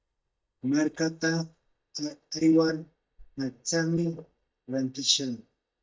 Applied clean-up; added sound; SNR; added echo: neural mask model DeepFilterNet 3.